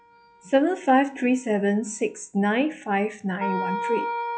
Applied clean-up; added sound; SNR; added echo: classical method log-MMSE.